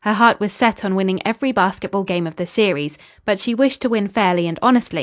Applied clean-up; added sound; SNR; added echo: none; none; none; none.